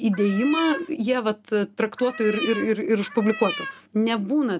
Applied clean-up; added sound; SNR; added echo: none; Cat; 11 dB; none.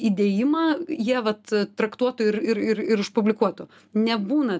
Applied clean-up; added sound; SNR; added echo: none; none; none; none.